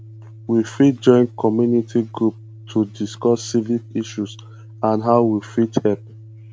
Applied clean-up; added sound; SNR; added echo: none; Organ; 19 dB; none.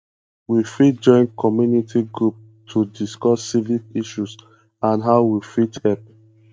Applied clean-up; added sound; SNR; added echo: neural mask model DeepFilterNet 3.